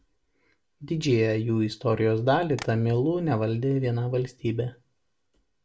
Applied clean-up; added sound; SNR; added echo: none; Tap; 20 dB; reverberation time 0.2 s.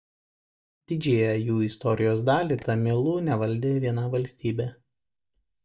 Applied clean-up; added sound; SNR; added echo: neural mask model DeepFilterNet 3.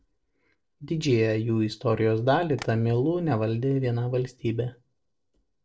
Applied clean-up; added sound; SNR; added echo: neural separator model SepFormer DNS4.